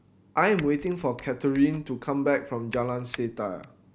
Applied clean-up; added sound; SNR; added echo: none; Typing; 19 dB; none.